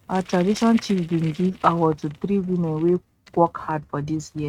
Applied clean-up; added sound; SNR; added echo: neural mask model RNNoise.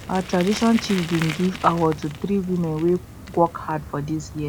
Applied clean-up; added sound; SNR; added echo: none; Bicycle; 13 dB; none.